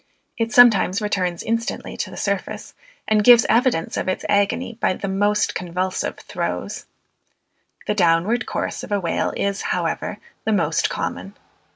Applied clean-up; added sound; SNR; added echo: none; none; none; none.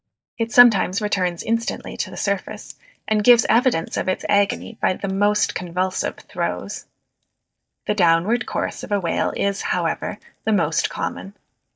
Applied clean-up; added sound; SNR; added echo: neural mask model DeepFilterNet 3.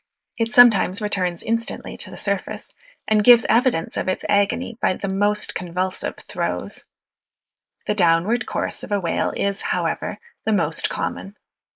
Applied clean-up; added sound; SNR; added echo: neural mask model Resemble Enhance denoiser.